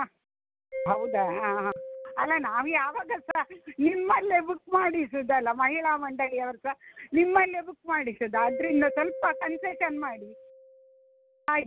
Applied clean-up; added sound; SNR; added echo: none; Mallet percussion; 12 dB; none.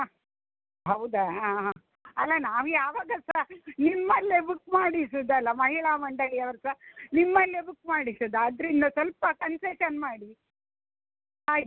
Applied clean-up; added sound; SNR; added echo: none; none; none; none.